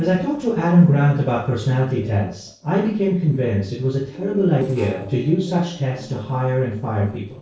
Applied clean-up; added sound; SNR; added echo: neural separator model SepFormer DNS4.